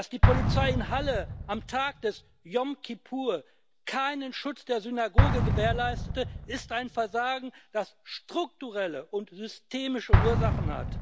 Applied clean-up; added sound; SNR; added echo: none; Explosion; -2 dB; none.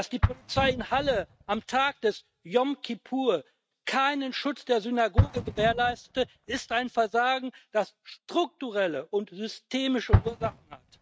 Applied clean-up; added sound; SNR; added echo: neural mask model RNNoise.